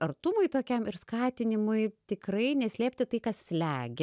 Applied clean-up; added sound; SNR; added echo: none; none; none; none.